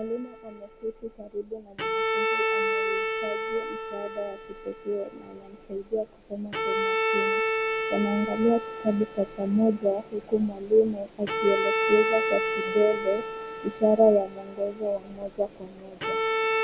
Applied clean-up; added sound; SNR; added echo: none; Bowed string instrument; 2 dB; none.